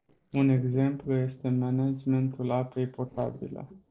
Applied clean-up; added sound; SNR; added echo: neural separator model SepFormer DNS4.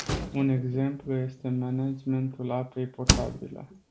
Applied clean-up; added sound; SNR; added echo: none; Slam; 3 dB; none.